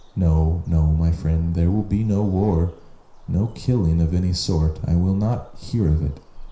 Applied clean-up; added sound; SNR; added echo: none; Bird vocalization, bird call, bird song; 19 dB; reverberation time 0.5 s.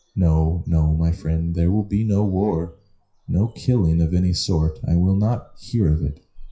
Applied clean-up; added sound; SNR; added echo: classical method WPE with log-MMSE.